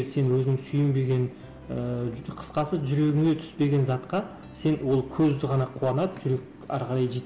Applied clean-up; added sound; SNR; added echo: none; none; none; none.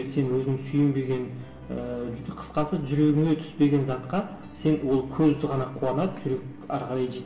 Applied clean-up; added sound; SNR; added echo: none; none; none; reverberation time 1.0 s.